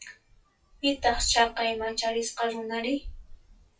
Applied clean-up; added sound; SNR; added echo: classical method WPE with log-MMSE.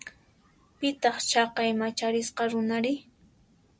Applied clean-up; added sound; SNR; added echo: none; none; none; none.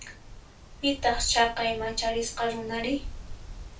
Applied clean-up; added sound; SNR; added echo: none; Wind; 11 dB; reverberation time 0.3 s.